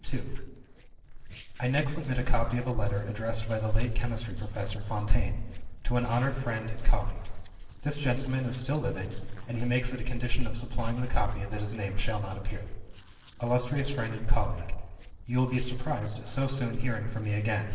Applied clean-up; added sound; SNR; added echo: neural separator model SepFormer DNS4.